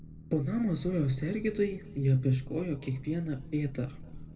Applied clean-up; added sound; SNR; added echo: none; Boat, Water vehicle; 15 dB; reverberation time 1.8 s.